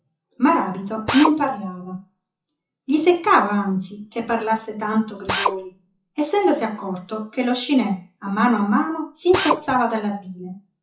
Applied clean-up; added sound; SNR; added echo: classical method WPE with log-MMSE.